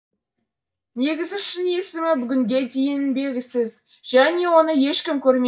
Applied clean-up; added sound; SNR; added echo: neural mask model DeepFilterNet 3.